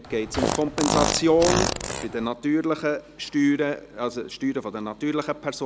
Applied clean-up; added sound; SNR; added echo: none; Fart; 1 dB; none.